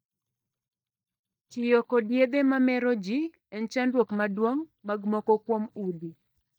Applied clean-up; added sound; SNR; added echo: neural mask model DeepFilterNet 3.